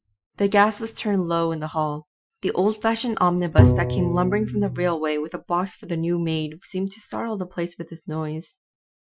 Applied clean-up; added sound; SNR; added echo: classical method Wiener filter.